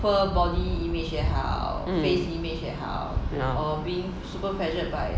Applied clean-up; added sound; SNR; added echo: none; none; none; none.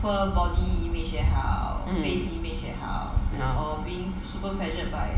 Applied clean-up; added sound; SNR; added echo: none; none; none; reverberation time 1.7 s.